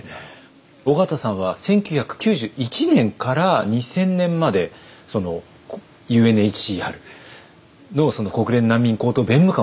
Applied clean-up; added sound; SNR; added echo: none; none; none; none.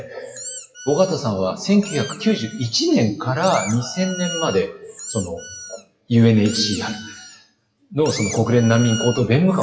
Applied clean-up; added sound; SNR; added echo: classical method WPE with log-MMSE.